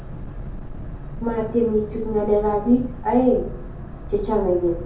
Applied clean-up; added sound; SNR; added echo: none; Boat, Water vehicle; 9 dB; reverberation time 0.6 s.